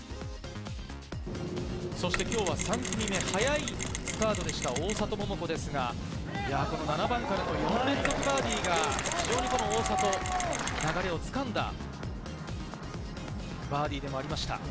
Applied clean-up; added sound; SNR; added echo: none; Mechanisms; 6 dB; none.